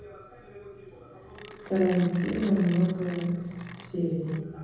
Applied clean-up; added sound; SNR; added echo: none; Mechanisms; 18 dB; reverberation time 1.3 s.